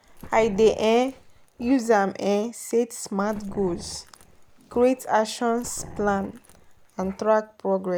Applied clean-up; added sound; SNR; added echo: none; Growling; 19 dB; none.